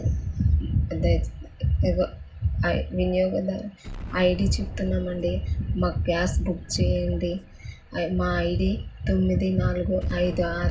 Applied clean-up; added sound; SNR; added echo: none; Explosion; 17 dB; reverberation time 0.4 s.